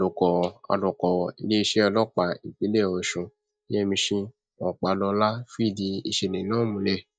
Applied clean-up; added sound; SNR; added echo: neural mask model DeepFilterNet 3.